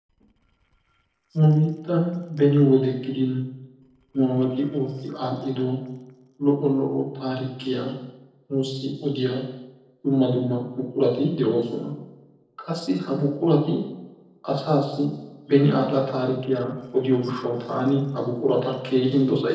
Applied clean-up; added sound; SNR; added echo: neural separator model SepFormer DNS4.